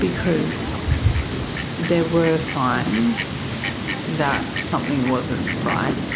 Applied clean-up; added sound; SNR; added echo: none; Fowl; 1 dB; none.